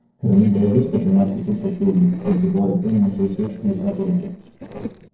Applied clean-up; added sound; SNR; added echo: neural separator model SepFormer DNS4.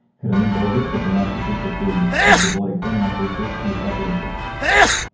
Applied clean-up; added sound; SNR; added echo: none; Sneeze / Church bell; -1 dB; reverberation time 0.9 s.